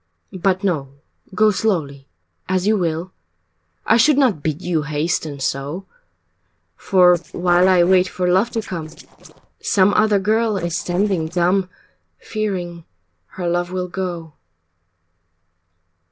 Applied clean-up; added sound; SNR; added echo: neural separator model SepFormer DNS4.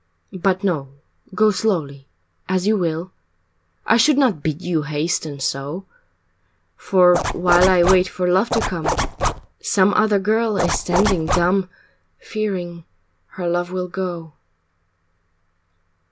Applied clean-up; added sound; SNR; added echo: none; Zipper (clothing); 1 dB; none.